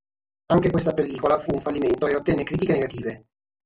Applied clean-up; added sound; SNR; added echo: none; none; none; none.